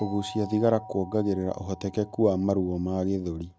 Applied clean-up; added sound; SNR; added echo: none; Doorbell; 18 dB; none.